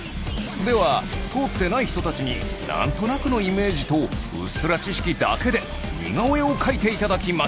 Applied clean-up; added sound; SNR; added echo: none; none; none; none.